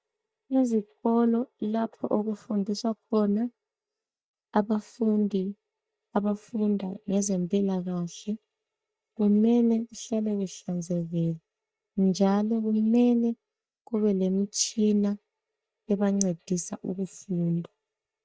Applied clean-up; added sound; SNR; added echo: neural mask model DeepFilterNet 3.